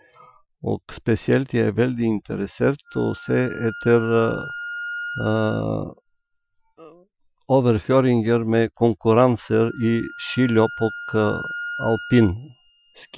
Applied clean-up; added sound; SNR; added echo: classical method Wiener filter.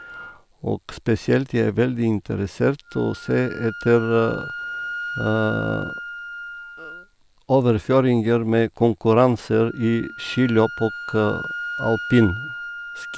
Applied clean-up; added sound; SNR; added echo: none; Wind instrument, woodwind instrument; 13 dB; none.